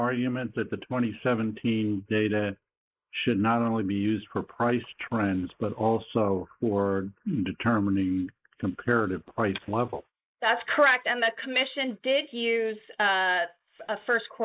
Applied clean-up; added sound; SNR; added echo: neural mask model Resemble Enhance denoiser.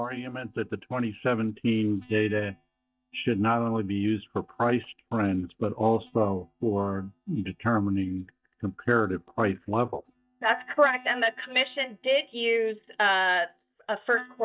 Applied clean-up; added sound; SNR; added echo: neural mask model DeepFilterNet 3.